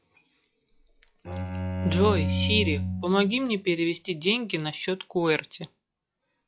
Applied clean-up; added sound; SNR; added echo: classical method log-MMSE.